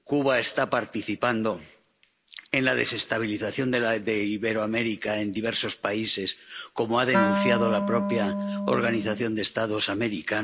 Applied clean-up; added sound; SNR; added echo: none; Wind instrument, woodwind instrument; 1 dB; none.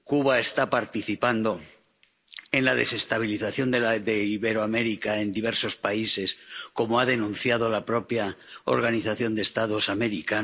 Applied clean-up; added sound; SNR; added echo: none; none; none; none.